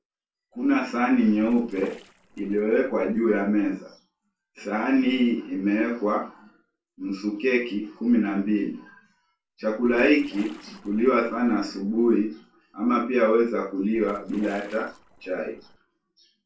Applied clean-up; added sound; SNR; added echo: neural separator model SepFormer DNS4.